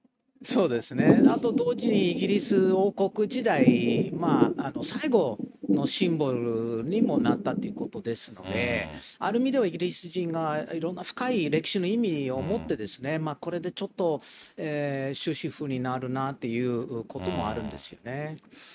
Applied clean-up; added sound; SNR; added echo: neural mask model RNNoise.